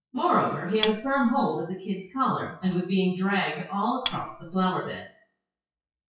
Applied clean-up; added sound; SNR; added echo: classical method WPE with log-MMSE.